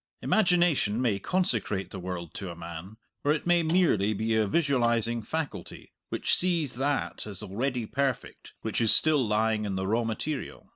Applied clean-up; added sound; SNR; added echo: neural mask model RNNoise.